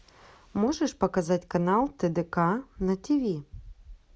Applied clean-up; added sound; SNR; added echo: none; none; none; none.